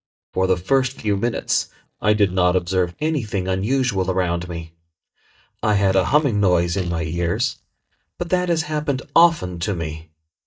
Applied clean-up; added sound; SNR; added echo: neural mask model DeepFilterNet 3.